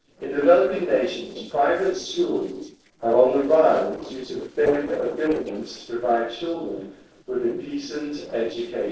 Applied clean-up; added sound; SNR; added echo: neural separator model SepFormer DNS4.